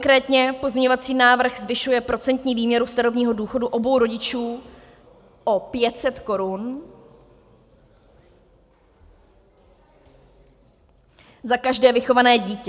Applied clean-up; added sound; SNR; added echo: none; none; none; none.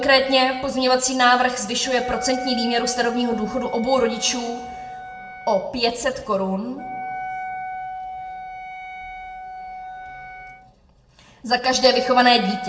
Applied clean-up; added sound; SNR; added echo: none; Wind instrument, woodwind instrument; 11 dB; reverberation time 0.7 s.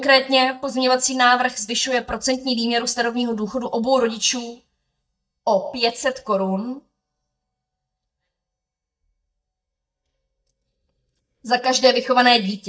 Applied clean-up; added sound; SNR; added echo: neural mask model DeepFilterNet 3.